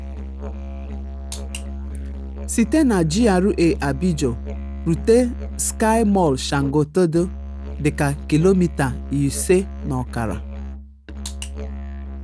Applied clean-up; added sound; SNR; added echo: none; Musical instrument; 9 dB; none.